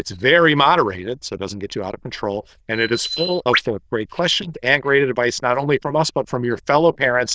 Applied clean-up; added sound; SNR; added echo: neural diffusion model UNIVERSE++.